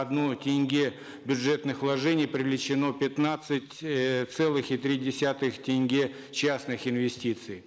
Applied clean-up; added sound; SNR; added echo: neural mask model Resemble Enhance denoiser.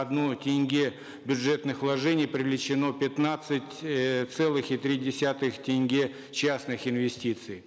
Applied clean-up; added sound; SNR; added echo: none; none; none; none.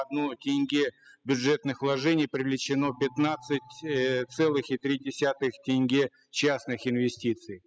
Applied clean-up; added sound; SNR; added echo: classical method spectral subtraction.